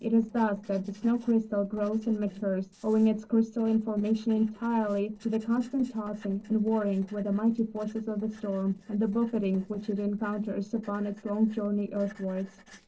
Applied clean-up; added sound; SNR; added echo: neural separator model SepFormer DNS4.